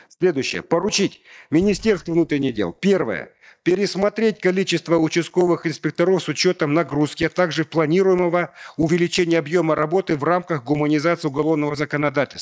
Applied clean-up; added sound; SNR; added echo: neural mask model DeepFilterNet 3.